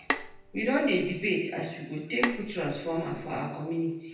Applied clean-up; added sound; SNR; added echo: none; Bowed string instrument; 6 dB; reverberation time 0.9 s.